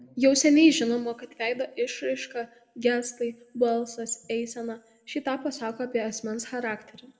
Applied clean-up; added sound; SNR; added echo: none; none; none; reverberation time 0.6 s.